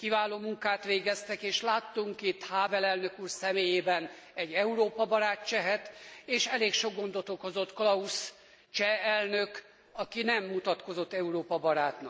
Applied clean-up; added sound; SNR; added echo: none; none; none; none.